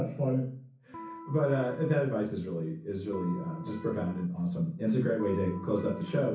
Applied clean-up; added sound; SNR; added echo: none; Electric guitar; 14 dB; reverberation time 0.6 s.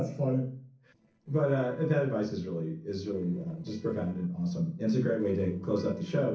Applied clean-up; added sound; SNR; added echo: neural separator model SepFormer DNS4.